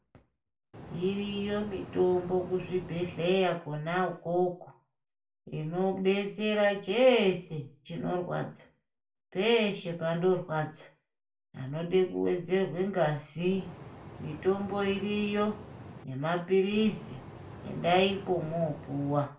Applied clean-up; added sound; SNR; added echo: none; Boat, Water vehicle; 15 dB; reverberation time 0.3 s.